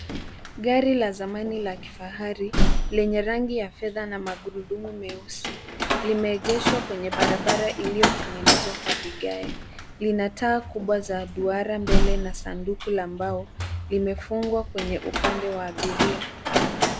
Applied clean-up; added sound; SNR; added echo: none; Slam; -1 dB; none.